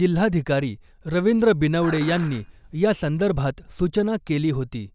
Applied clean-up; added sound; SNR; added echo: none; Dishes, pots, and pans; 17 dB; none.